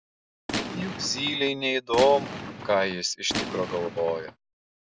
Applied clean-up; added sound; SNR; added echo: none; Gunshot, gunfire; 7 dB; none.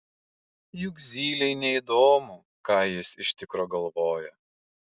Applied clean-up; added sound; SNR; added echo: none; none; none; none.